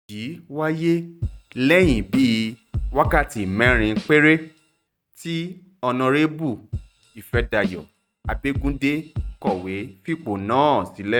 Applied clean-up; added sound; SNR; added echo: neural mask model RNNoise.